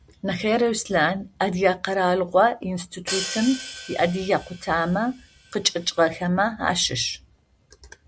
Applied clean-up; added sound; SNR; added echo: none; Hi-hat; 12 dB; none.